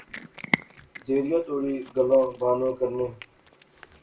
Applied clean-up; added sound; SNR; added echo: none; Cat; 10 dB; reverberation time 0.2 s.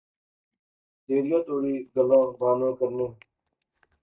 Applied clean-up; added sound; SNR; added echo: neural mask model DeepFilterNet 3.